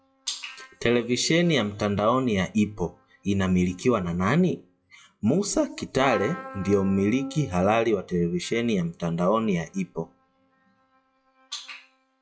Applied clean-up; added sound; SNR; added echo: classical method WPE with log-MMSE.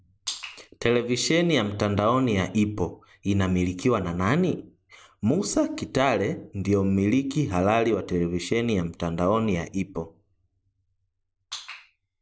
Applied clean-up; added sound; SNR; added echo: none; none; none; none.